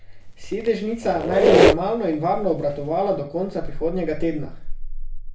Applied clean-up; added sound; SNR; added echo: none; Squeak; -2 dB; reverberation time 0.4 s.